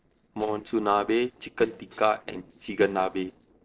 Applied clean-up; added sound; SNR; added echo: neural separator model SepFormer DNS4.